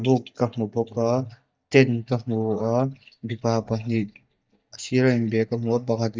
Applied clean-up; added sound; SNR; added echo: neural mask model DeepFilterNet 3.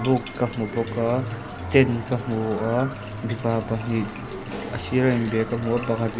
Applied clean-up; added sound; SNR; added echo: none; Bathtub (filling or washing); 20 dB; none.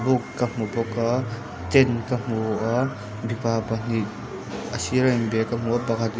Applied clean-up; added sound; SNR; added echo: none; none; none; none.